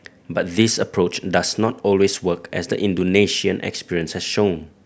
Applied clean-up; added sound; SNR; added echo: none; none; none; none.